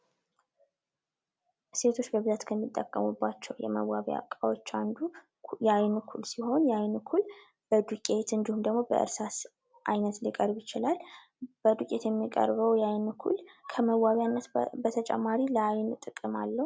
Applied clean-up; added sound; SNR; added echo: none; none; none; none.